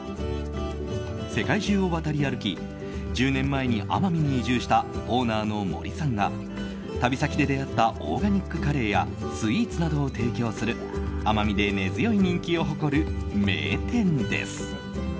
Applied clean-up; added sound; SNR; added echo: none; none; none; none.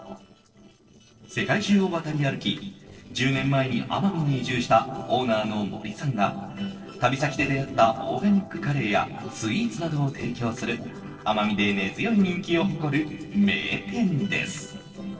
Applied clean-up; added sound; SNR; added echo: neural separator model SepFormer DNS4.